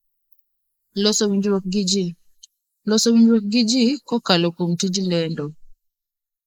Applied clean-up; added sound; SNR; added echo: neural mask model Resemble Enhance denoiser.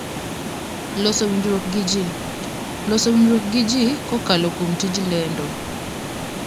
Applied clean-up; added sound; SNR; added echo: none; Water; 7 dB; none.